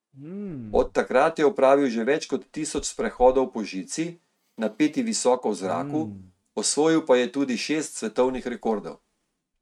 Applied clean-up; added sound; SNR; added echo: neural mask model RNNoise.